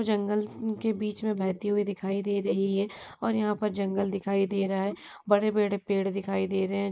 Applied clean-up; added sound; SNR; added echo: neural mask model Resemble Enhance denoiser.